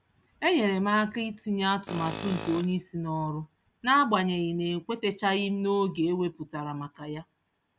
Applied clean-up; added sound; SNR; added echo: none; Tools; 10 dB; none.